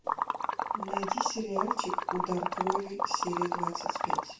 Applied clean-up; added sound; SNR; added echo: none; Liquid; -4 dB; reverberation time 0.3 s.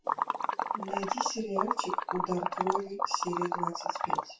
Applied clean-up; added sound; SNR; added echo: classical method WPE with log-MMSE.